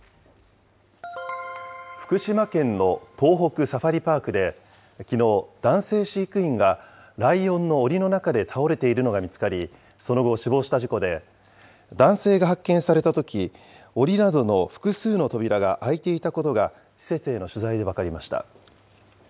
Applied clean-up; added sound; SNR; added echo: none; none; none; none.